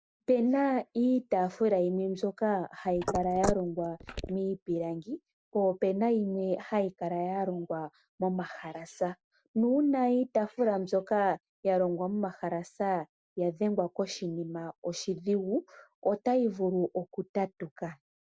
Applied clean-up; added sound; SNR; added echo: neural mask model Resemble Enhance denoiser.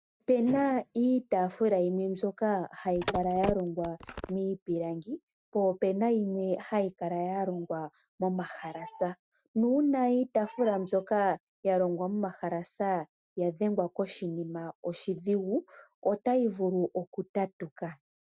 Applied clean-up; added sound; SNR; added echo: neural mask model RNNoise.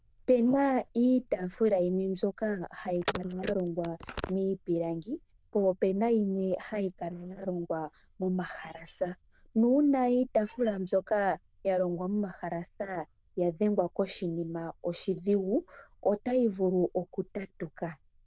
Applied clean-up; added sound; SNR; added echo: neural diffusion model UNIVERSE++.